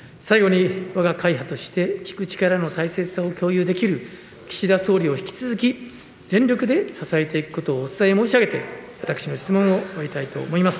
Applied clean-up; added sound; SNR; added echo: none; none; none; none.